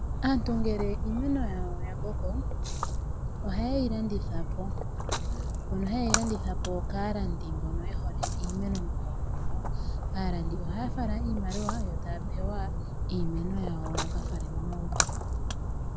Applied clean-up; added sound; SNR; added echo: none; Splash, splatter; -4 dB; none.